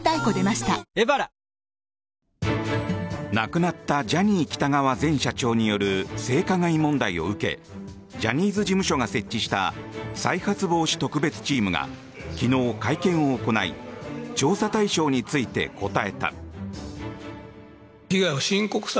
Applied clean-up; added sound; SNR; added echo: none; none; none; none.